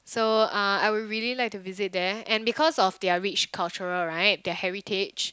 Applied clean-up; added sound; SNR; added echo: none; none; none; none.